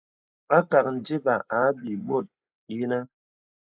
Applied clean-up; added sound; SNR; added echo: neural mask model Resemble Enhance denoiser.